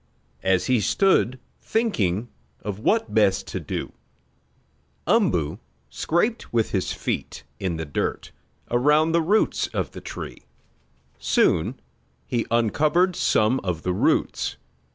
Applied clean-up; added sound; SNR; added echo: none; none; none; none.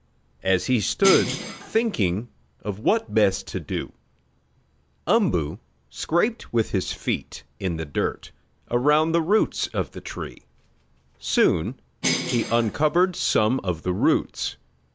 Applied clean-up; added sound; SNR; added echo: none; Bell; 4 dB; none.